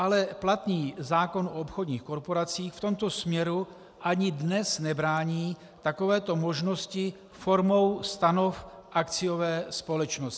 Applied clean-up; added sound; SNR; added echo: none; none; none; none.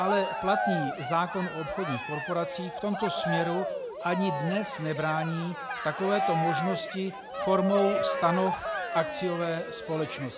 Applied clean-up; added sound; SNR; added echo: none; Cheering; 3 dB; none.